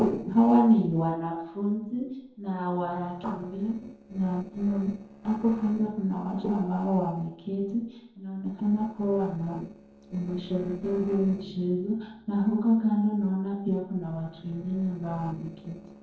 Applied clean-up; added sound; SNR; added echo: neural separator model SepFormer DNS4.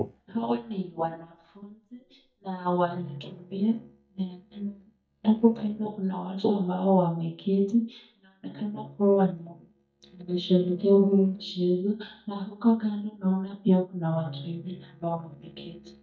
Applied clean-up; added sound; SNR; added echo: neural mask model DeepFilterNet 3.